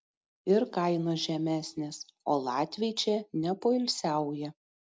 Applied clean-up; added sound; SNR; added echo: none; none; none; none.